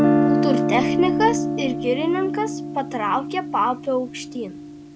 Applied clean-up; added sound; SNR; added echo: none; Guitar; -1 dB; none.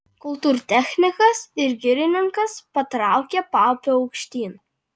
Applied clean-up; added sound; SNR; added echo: none; none; none; none.